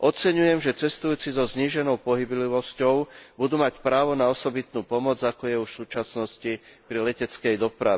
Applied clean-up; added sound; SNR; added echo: none; none; none; none.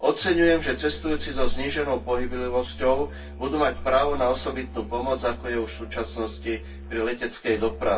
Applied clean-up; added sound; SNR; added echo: none; Musical instrument; 14 dB; reverberation time 0.2 s.